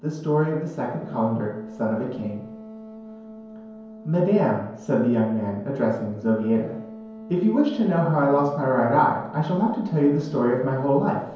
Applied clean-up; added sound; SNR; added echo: none; Wind instrument, woodwind instrument; 18 dB; reverberation time 0.9 s.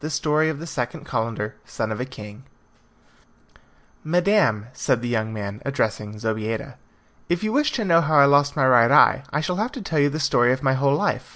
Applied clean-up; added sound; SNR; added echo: none; none; none; none.